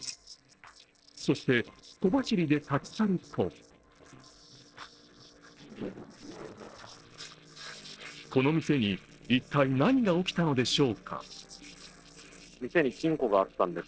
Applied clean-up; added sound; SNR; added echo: neural separator model SepFormer DNS4.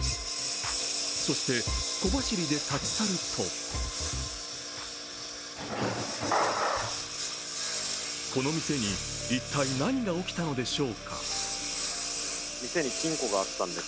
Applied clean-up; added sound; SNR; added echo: none; Engine; 2 dB; none.